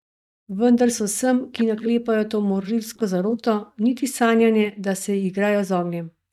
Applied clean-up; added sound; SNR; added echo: neural mask model DeepFilterNet 3.